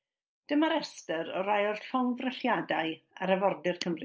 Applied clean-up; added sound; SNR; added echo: none; none; none; none.